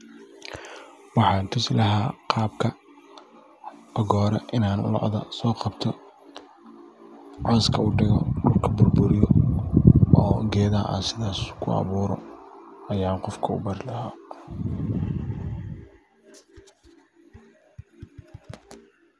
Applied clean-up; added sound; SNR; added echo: none; none; none; none.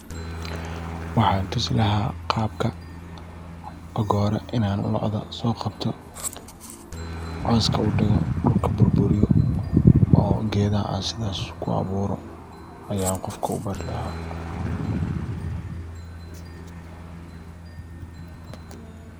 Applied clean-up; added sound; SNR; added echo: none; Aircraft; 11 dB; none.